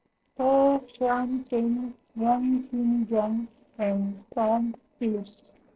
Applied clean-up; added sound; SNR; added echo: neural separator model SepFormer DNS4.